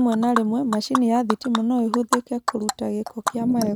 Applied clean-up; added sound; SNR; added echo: neural mask model RNNoise.